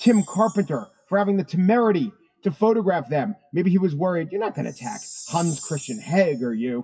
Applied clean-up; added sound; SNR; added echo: classical method WPE with log-MMSE.